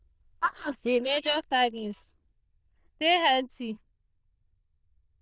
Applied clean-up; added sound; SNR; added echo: neural diffusion model UNIVERSE++.